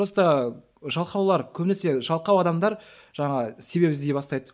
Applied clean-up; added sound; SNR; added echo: none; none; none; none.